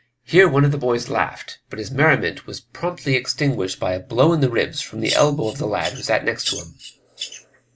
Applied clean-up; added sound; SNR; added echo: neural mask model Resemble Enhance denoiser.